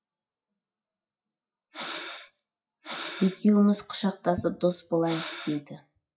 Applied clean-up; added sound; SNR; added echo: classical method WPE with log-MMSE.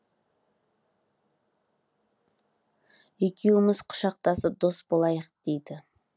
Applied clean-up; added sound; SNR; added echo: none; none; none; none.